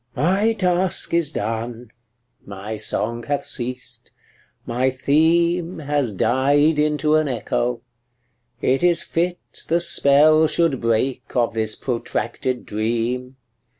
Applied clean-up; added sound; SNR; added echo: none; none; none; none.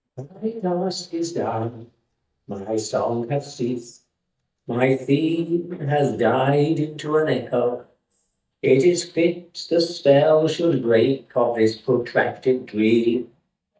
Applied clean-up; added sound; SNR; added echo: neural mask model DeepFilterNet 3.